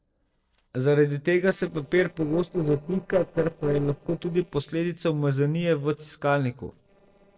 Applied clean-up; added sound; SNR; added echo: neural separator model SepFormer DNS4.